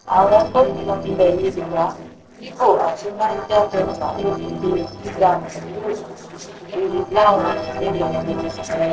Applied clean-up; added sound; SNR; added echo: neural separator model SepFormer DNS4.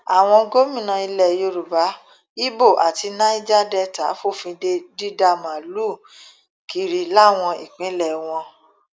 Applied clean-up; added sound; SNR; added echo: none; none; none; none.